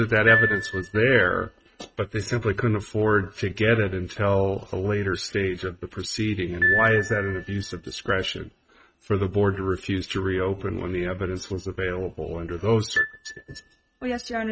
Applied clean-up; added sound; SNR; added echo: neural mask model RNNoise.